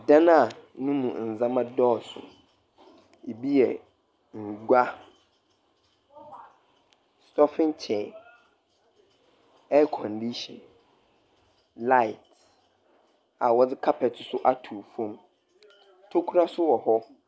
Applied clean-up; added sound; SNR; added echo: none; none; none; none.